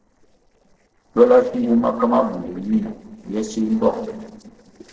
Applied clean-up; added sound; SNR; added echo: neural separator model SepFormer DNS4.